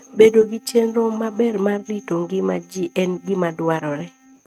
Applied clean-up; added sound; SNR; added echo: neural mask model RNNoise.